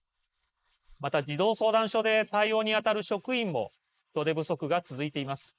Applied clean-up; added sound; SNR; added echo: neural mask model Resemble Enhance denoiser.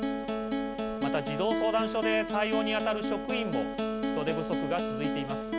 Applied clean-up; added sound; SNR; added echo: none; Acoustic guitar; -1 dB; none.